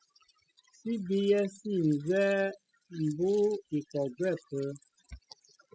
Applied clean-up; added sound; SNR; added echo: classical method spectral subtraction.